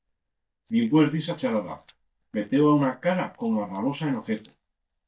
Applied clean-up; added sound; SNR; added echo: neural mask model DeepFilterNet 3.